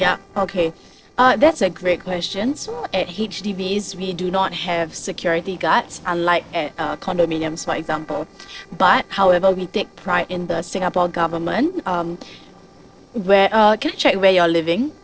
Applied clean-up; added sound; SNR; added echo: neural separator model SepFormer DNS4.